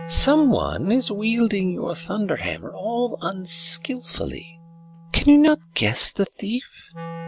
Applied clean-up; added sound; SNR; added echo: none; Wind instrument, woodwind instrument; 18 dB; none.